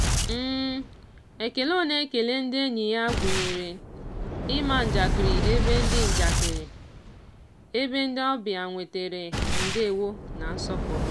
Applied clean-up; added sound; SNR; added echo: none; Boom; -1 dB; none.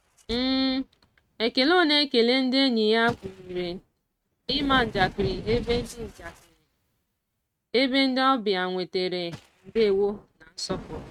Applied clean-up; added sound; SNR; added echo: neural mask model RNNoise.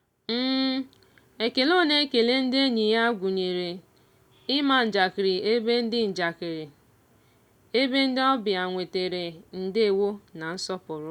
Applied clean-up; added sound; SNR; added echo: none; none; none; none.